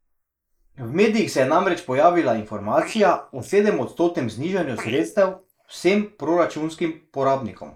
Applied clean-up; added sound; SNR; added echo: neural mask model Resemble Enhance denoiser.